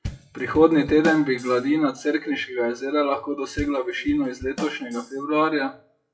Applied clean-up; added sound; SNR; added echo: classical method WPE with log-MMSE.